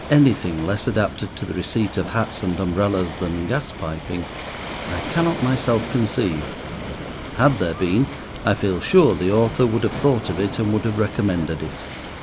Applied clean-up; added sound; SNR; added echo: none; Waves, surf; 10 dB; none.